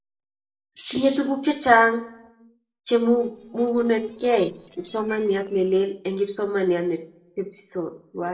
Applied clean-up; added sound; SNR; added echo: neural separator model SepFormer DNS4.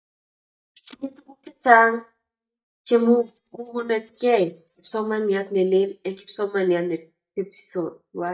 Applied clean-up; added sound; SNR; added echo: neural mask model DeepFilterNet 3.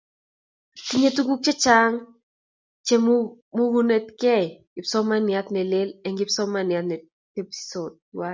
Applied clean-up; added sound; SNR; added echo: none; none; none; none.